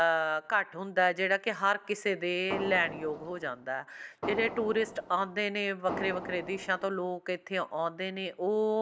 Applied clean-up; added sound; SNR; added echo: none; Fireworks; 10 dB; none.